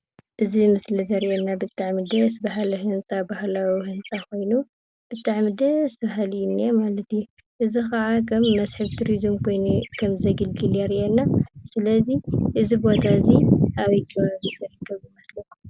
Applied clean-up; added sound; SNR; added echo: none; none; none; none.